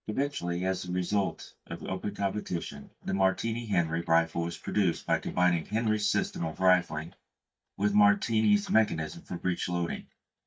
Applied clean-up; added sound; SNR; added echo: neural mask model DeepFilterNet 3.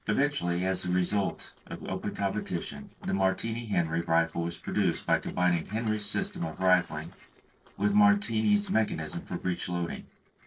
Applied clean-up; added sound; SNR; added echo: neural separator model SepFormer DNS4.